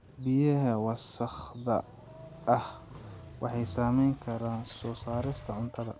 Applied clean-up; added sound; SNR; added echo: none; Motorcycle; 16 dB; none.